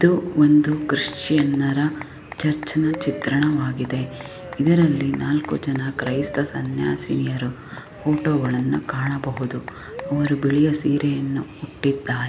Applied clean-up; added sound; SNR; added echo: none; Applause / Cheering / Clapping; 17 dB; none.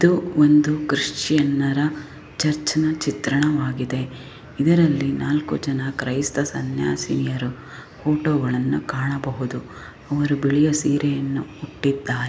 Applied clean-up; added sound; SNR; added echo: none; none; none; none.